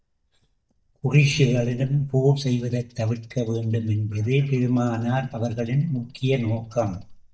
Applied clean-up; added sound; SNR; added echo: neural mask model DeepFilterNet 3.